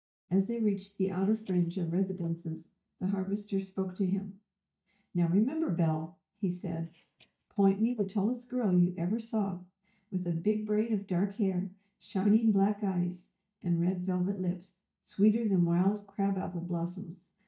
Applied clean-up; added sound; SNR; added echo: neural mask model DeepFilterNet 3.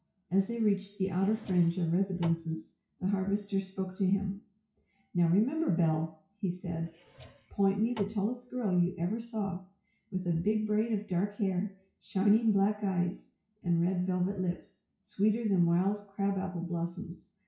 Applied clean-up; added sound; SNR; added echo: classical method WPE with log-MMSE.